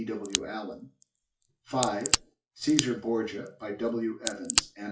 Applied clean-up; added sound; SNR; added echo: classical method WPE with log-MMSE.